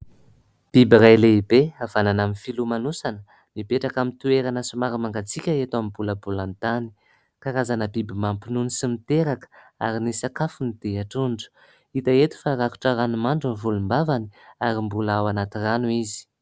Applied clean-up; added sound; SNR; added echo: none; none; none; none.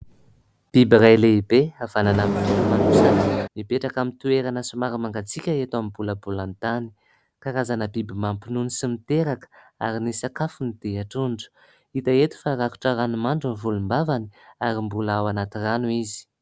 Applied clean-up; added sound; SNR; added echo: none; Microwave oven; -4 dB; none.